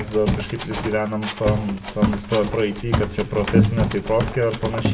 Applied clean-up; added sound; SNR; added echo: none; Run; 0 dB; reverberation time 0.6 s.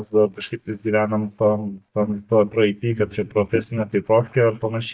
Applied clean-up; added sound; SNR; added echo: neural mask model DeepFilterNet 3.